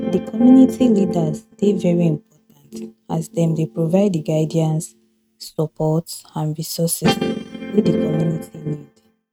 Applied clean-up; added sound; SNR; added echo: neural mask model RNNoise.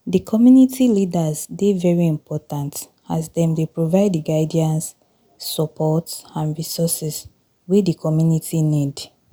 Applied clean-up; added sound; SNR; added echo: none; none; none; none.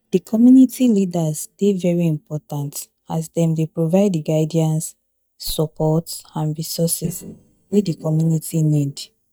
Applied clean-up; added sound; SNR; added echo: neural mask model DeepFilterNet 3.